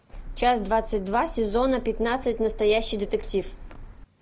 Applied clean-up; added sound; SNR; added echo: none; Car; 11 dB; none.